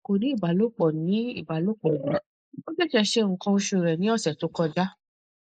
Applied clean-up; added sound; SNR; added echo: neural mask model Resemble Enhance denoiser.